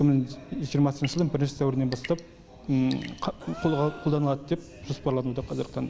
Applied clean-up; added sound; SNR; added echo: none; Drip / Sink (filling or washing) / Water tap, faucet / Water + Gasp; 19 dB; none.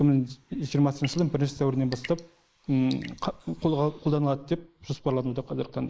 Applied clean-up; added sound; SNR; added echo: neural mask model Resemble Enhance denoiser.